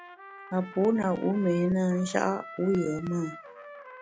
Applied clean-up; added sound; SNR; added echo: none; Trumpet; 17 dB; none.